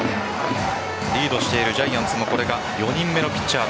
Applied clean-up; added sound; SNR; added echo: none; none; none; none.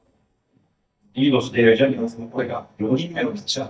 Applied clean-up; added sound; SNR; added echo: neural mask model DeepFilterNet 3.